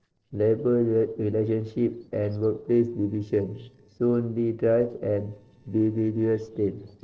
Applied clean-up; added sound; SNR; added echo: neural separator model SepFormer DNS4.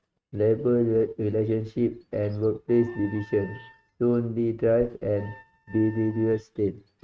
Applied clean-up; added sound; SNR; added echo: neural mask model RNNoise.